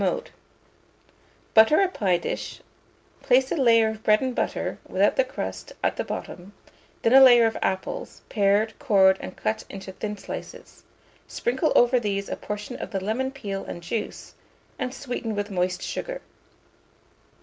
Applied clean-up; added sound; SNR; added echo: none; none; none; none.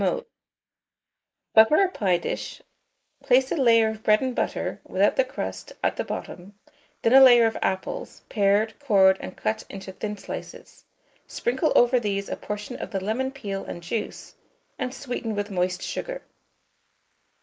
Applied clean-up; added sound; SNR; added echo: neural mask model Resemble Enhance denoiser.